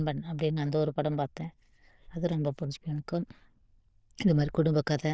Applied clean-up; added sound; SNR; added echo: neural diffusion model UNIVERSE++.